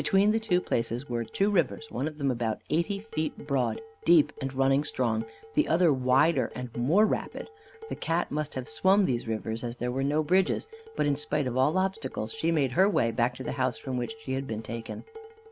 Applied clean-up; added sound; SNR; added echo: none; Dishes, pots, and pans; 20 dB; none.